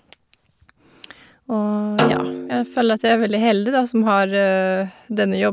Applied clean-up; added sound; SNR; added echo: none; Snare drum; 7 dB; none.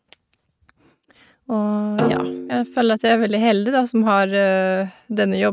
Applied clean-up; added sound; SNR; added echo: neural mask model RNNoise.